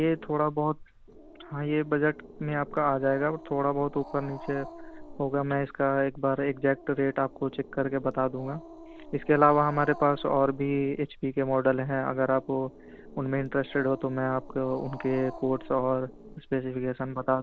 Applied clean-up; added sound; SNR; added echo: none; Growling; 17 dB; none.